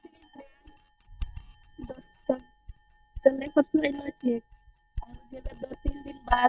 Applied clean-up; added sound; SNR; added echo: neural mask model DeepFilterNet 3.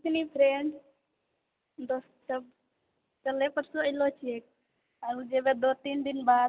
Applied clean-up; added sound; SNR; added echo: none; none; none; none.